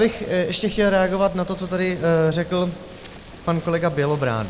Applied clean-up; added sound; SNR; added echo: none; Rain + Vehicle; 17 dB; none.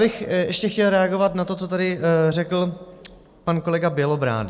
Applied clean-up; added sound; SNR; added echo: none; none; none; none.